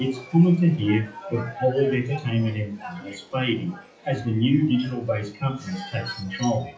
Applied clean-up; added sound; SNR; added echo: classical method WPE with log-MMSE.